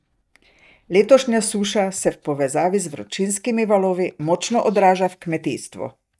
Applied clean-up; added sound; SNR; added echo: neural mask model DeepFilterNet 3.